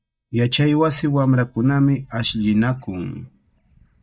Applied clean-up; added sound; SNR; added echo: neural mask model DeepFilterNet 3.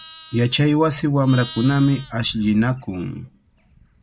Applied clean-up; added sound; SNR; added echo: none; Livestock, farm animals, working animals; 20 dB; none.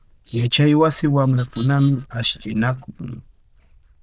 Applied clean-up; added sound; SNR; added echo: neural diffusion model UNIVERSE++.